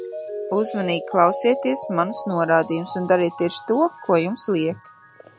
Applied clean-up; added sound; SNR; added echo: none; Mallet percussion; 11 dB; none.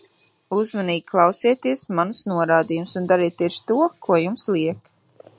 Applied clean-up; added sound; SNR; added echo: none; none; none; none.